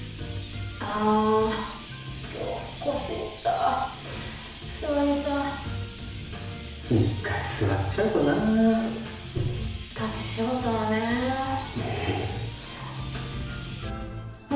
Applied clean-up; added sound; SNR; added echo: none; Chirp, tweet; 19 dB; reverberation time 0.6 s.